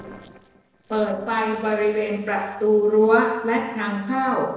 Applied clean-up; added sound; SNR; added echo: neural separator model SepFormer DNS4.